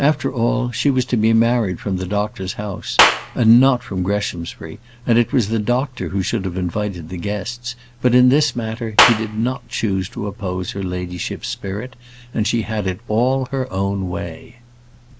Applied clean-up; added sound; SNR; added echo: none; Clapping; 5 dB; none.